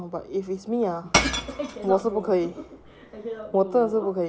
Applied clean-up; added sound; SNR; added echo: none; Shatter / Crushing; 5 dB; none.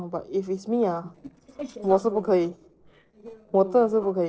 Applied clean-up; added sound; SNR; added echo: neural separator model SepFormer DNS4.